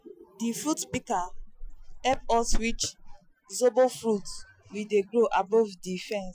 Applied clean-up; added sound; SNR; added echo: classical method Wiener filter.